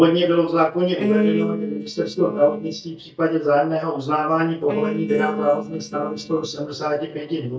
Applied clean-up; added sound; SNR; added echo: neural mask model DeepFilterNet 3.